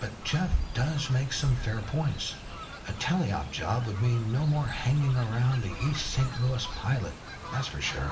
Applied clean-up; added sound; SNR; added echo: none; Fowl; 8 dB; reverberation time 0.7 s.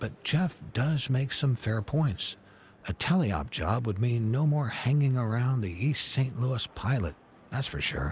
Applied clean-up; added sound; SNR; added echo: none; none; none; none.